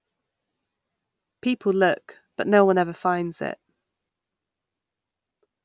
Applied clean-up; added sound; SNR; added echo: none; none; none; none.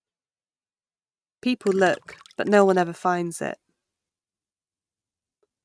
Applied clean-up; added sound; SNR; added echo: neural mask model RNNoise.